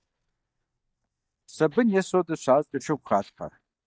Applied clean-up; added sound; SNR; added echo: neural mask model DeepFilterNet 3.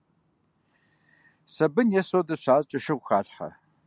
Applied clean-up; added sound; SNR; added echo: none; none; none; none.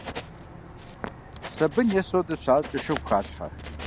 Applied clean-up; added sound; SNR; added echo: none; Writing; 11 dB; none.